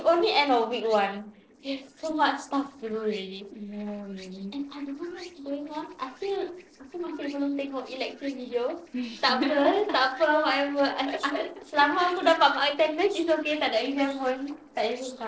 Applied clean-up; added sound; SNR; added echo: neural separator model SepFormer DNS4.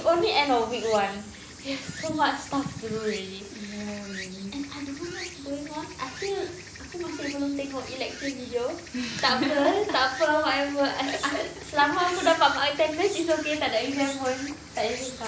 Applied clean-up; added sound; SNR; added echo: none; Insect; 13 dB; none.